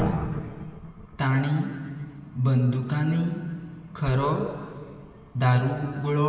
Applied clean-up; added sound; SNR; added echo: none; none; none; reverberation time 2.5 s.